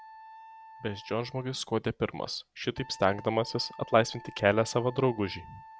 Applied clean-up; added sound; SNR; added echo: none; Wind instrument, woodwind instrument; 19 dB; none.